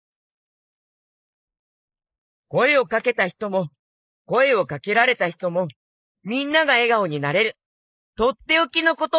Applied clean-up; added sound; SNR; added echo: neural mask model Resemble Enhance denoiser.